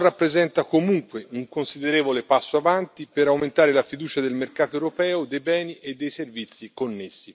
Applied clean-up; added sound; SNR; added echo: none; none; none; none.